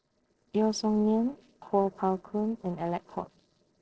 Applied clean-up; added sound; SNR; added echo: neural separator model SepFormer DNS4.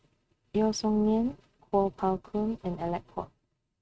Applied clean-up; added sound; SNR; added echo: neural mask model RNNoise.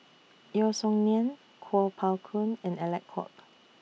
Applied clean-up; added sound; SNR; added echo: none; none; none; none.